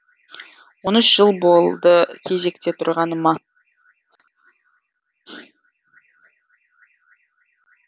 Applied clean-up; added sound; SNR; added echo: none; none; none; none.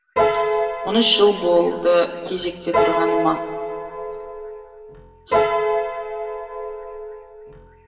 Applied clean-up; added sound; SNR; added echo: none; Piano; 1 dB; reverberation time 2.2 s.